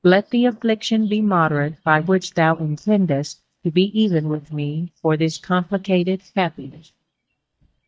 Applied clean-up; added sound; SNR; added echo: neural mask model DeepFilterNet 3.